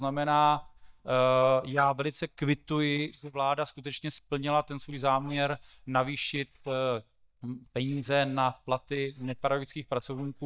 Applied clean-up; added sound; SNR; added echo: neural mask model DeepFilterNet 3.